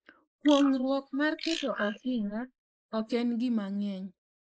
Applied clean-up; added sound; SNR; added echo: neural mask model Resemble Enhance denoiser.